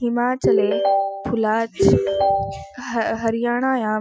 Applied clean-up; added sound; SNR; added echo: classical method Wiener filter.